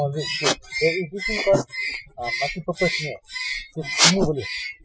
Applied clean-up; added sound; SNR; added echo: classical method Wiener filter.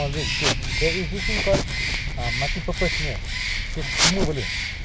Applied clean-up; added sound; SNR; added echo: none; Bird; 4 dB; none.